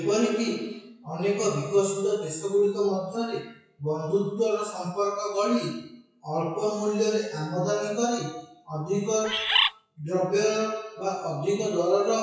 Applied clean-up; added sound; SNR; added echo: classical method WPE with log-MMSE.